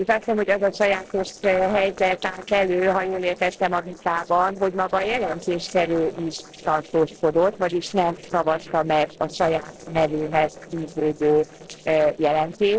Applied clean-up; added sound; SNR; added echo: neural separator model SepFormer DNS4.